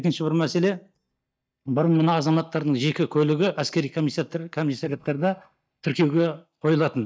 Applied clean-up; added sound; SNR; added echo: neural mask model DeepFilterNet 3.